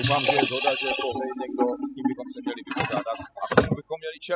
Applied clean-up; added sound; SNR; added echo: classical method spectral subtraction.